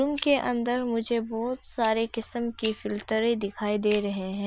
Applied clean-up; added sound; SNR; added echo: none; Fire; 13 dB; none.